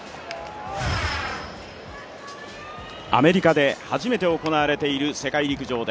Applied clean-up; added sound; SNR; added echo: none; Finger snapping; 20 dB; none.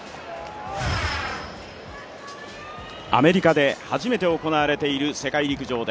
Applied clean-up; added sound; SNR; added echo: none; none; none; none.